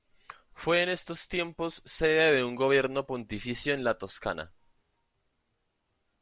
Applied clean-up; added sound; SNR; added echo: none; none; none; none.